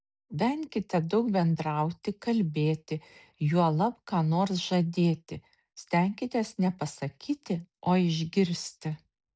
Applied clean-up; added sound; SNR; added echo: none; none; none; none.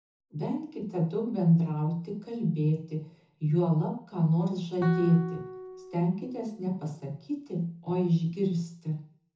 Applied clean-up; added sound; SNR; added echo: none; Guitar; 13 dB; reverberation time 0.5 s.